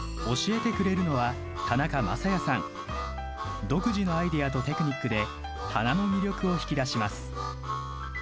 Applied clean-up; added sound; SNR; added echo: none; Harmonica; 9 dB; none.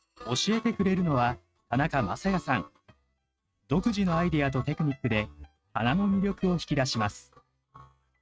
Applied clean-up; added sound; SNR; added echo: neural mask model RNNoise.